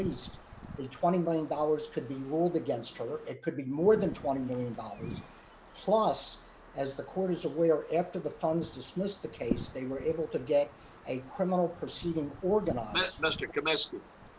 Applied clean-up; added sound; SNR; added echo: none; Wind; 14 dB; none.